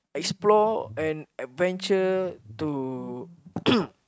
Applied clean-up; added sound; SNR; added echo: neural mask model RNNoise.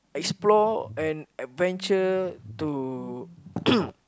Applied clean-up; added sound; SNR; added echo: none; Bass guitar; 18 dB; none.